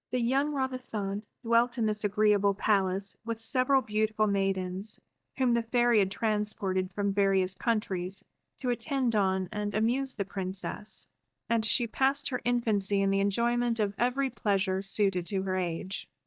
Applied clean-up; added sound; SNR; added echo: neural mask model DeepFilterNet 3.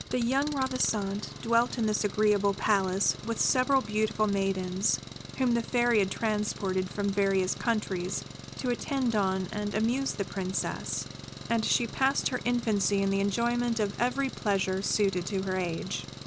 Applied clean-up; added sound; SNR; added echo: none; Engine; 13 dB; none.